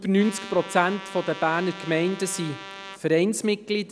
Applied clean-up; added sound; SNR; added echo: none; Trumpet; 14 dB; none.